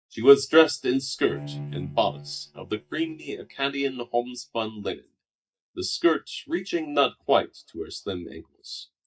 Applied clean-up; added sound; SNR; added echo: neural mask model DeepFilterNet 3.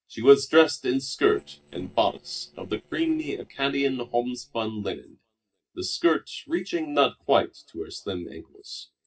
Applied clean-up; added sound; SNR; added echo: neural separator model SepFormer DNS4.